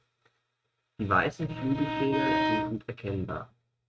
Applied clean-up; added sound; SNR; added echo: neural mask model RNNoise.